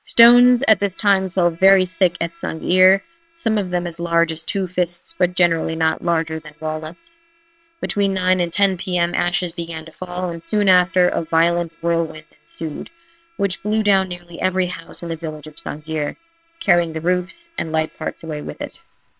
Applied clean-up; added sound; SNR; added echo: neural separator model SepFormer WHAM!.